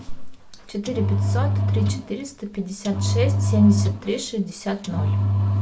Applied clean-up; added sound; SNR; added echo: none; Engine; -2 dB; none.